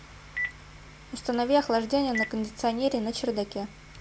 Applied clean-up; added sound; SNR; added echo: none; Telephone; 11 dB; none.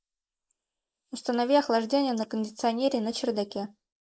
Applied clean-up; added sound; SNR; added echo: neural mask model Resemble Enhance denoiser.